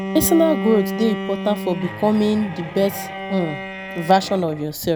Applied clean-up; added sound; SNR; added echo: none; Bowed string instrument; 8 dB; none.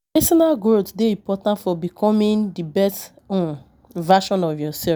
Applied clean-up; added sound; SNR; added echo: none; none; none; none.